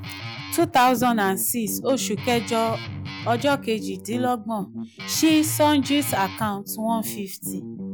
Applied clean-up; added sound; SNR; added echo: none; Guitar; 11 dB; none.